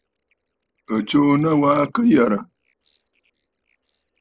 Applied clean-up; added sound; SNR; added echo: neural separator model SepFormer DNS4.